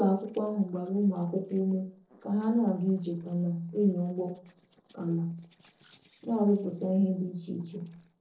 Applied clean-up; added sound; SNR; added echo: neural separator model SepFormer DNS4.